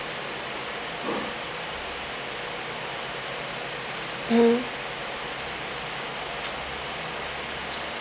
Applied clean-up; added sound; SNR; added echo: none; none; none; none.